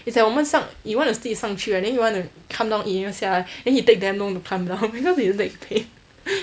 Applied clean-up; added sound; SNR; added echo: none; none; none; none.